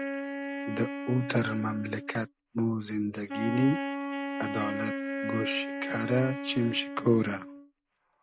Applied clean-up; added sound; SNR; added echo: none; Wind instrument, woodwind instrument; 5 dB; none.